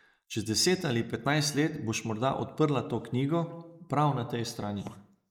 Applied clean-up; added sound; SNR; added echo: neural mask model Resemble Enhance denoiser.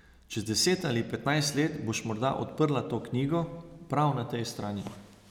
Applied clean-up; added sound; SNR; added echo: none; none; none; none.